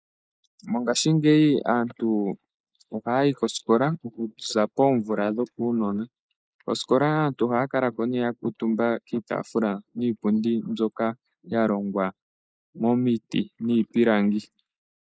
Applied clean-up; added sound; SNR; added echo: neural mask model Resemble Enhance denoiser.